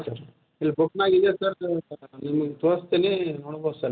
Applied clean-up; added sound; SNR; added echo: none; none; none; none.